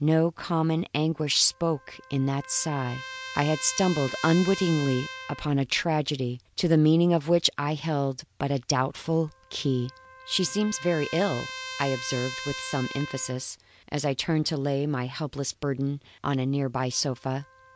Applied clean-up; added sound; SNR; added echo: none; Trumpet; 15 dB; none.